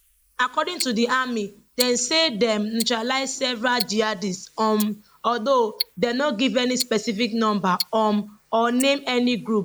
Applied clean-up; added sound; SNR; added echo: neural mask model Resemble Enhance denoiser.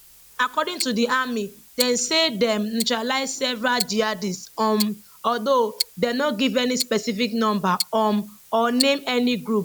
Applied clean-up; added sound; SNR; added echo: none; Tick-tock; 12 dB; none.